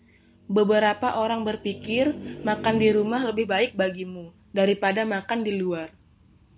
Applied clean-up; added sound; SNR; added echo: none; none; none; none.